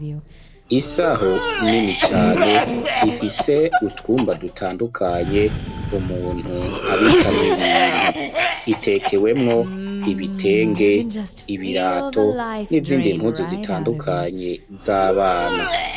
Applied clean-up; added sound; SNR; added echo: none; Cough; 2 dB; none.